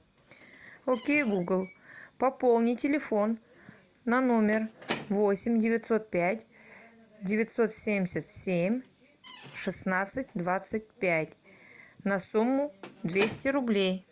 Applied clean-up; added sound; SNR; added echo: none; Squeak / Slam / Wood; 18 dB; none.